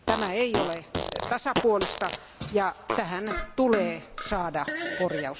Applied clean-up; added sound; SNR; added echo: none; Fart; 5 dB; none.